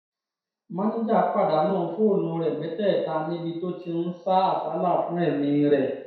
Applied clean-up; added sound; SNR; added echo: none; none; none; reverberation time 0.7 s.